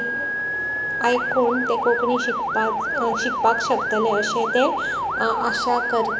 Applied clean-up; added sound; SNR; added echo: none; Motor vehicle (road) / Siren; 1 dB; reverberation time 1.0 s.